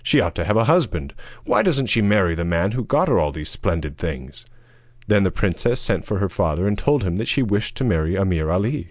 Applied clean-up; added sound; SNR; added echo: none; none; none; none.